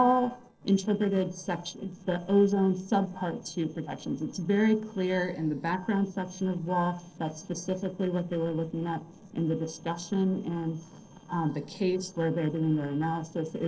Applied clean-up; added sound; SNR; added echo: neural separator model SepFormer DNS4.